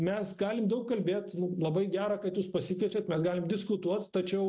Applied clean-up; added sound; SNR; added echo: none; none; none; none.